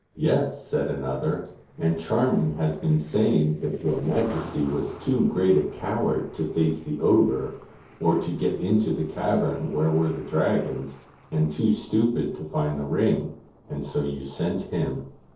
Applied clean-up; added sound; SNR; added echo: neural separator model SepFormer DNS4.